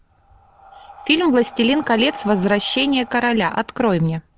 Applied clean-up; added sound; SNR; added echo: none; Breathing; 19 dB; none.